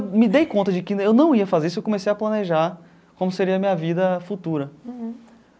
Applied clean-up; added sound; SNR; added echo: none; none; none; none.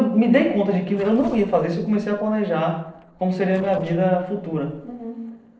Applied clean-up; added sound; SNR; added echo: neural separator model SepFormer DNS4.